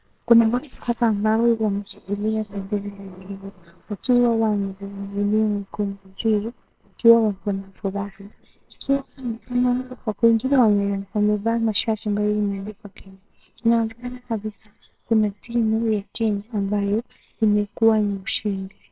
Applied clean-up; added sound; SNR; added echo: neural separator model SepFormer WHAMR!.